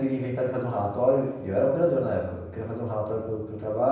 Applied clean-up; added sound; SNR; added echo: none; none; none; reverberation time 0.9 s.